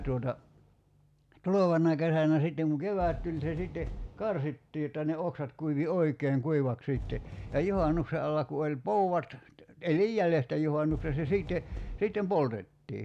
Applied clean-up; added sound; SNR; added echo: none; Fireworks; 14 dB; none.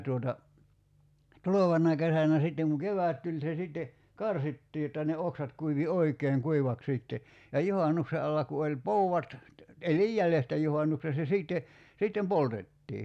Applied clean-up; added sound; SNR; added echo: none; none; none; none.